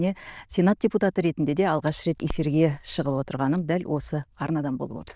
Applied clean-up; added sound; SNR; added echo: neural diffusion model UNIVERSE++.